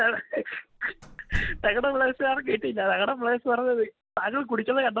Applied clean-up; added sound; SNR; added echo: none; Slam; 10 dB; none.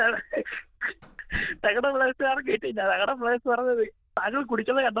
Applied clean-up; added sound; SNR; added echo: neural diffusion model UNIVERSE++.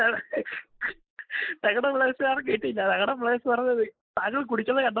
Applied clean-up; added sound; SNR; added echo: neural mask model Resemble Enhance denoiser.